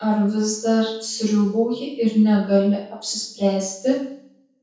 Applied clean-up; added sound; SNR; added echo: none; none; none; reverberation time 0.6 s.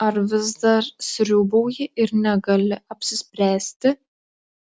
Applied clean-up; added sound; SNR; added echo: none; none; none; none.